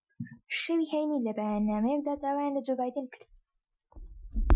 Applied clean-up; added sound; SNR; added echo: classical method Wiener filter.